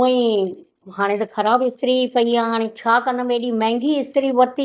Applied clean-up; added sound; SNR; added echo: neural mask model DeepFilterNet 3.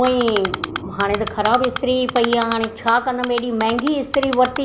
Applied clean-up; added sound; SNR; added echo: none; Typing; 9 dB; none.